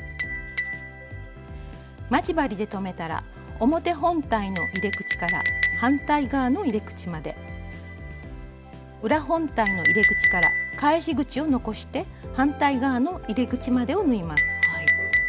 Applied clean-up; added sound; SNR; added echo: none; Chink, clink; 3 dB; none.